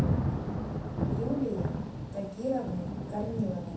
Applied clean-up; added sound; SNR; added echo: none; Thunder / Rain; -3 dB; reverberation time 0.7 s.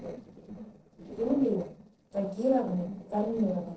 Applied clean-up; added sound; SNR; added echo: neural separator model SepFormer DNS4.